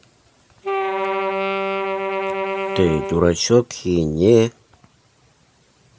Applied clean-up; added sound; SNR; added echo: none; Wind instrument, woodwind instrument; 3 dB; none.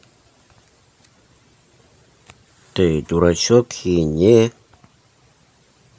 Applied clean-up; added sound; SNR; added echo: none; none; none; none.